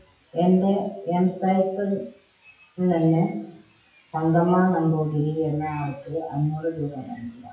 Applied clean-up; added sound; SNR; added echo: classical method WPE with log-MMSE.